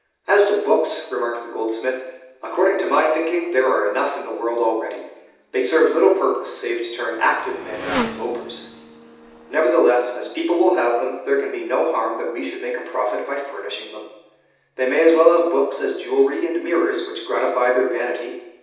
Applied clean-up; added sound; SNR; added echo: none; Motorcycle; 18 dB; reverberation time 0.8 s.